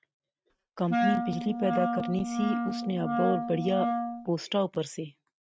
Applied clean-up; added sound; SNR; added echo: neural mask model RNNoise.